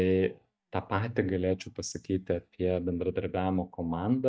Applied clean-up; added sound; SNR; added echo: neural mask model DeepFilterNet 3.